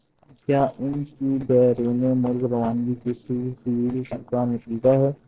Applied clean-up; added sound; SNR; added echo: neural separator model SepFormer DNS4.